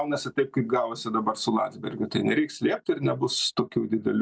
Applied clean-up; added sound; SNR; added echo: none; none; none; none.